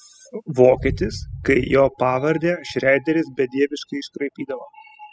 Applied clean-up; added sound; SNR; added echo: classical method spectral subtraction.